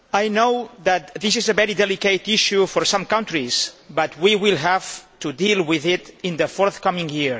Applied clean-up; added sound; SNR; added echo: none; none; none; none.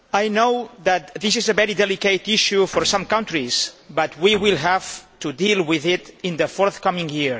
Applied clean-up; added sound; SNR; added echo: none; Guitar; 20 dB; none.